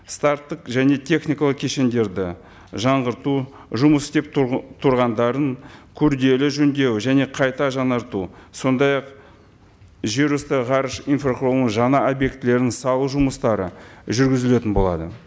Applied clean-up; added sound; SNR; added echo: none; none; none; none.